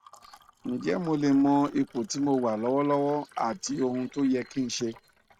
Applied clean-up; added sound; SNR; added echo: neural mask model RNNoise.